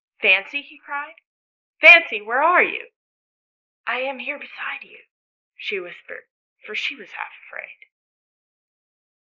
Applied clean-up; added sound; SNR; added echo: neural mask model Resemble Enhance denoiser.